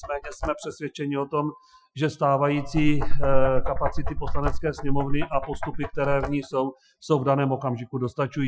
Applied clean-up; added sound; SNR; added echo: classical method Wiener filter.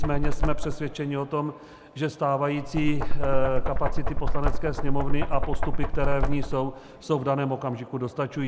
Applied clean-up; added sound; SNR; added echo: none; Knock; -5 dB; none.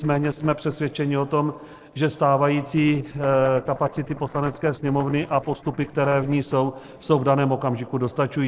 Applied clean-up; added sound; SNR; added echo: neural separator model SepFormer DNS4.